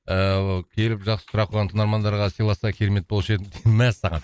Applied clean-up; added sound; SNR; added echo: neural mask model Resemble Enhance denoiser.